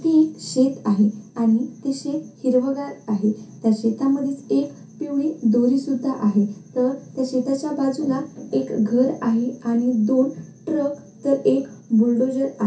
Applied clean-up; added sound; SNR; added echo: none; none; none; reverberation time 0.3 s.